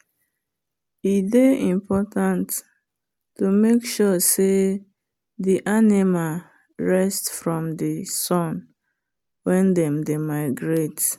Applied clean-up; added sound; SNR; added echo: none; none; none; none.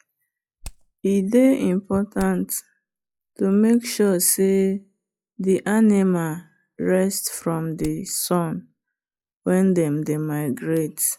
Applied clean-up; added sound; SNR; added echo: classical method log-MMSE.